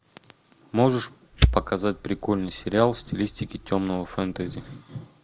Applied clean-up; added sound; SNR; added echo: none; Fire; 3 dB; none.